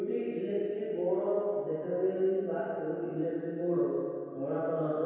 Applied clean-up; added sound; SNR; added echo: none; none; none; reverberation time 2.2 s.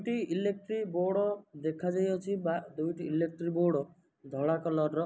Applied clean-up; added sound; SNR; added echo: none; none; none; none.